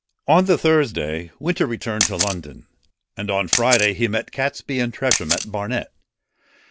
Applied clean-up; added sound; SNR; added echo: none; Camera; 4 dB; none.